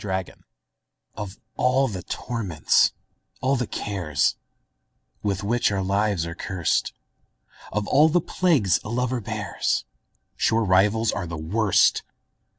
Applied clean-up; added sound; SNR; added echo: none; none; none; none.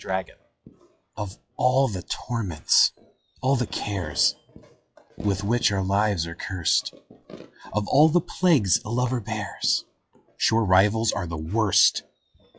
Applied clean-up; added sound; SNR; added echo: classical method log-MMSE.